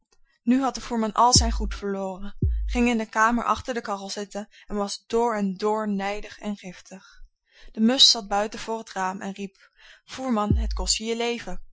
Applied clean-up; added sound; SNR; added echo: classical method Wiener filter.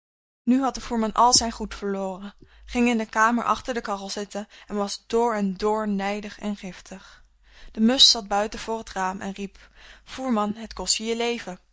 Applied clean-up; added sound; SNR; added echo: neural mask model DeepFilterNet 3.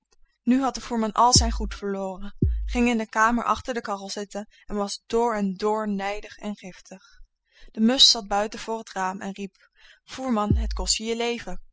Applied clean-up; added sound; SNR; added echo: classical method spectral subtraction.